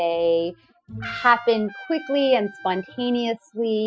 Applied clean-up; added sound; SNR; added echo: classical method spectral subtraction.